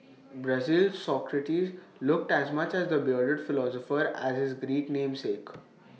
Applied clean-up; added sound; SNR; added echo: none; none; none; none.